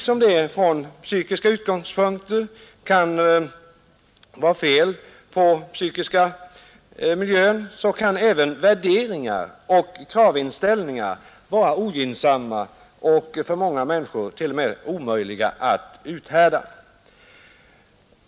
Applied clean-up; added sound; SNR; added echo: none; none; none; none.